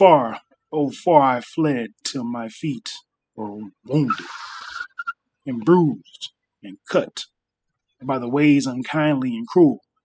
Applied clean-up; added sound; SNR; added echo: classical method spectral subtraction.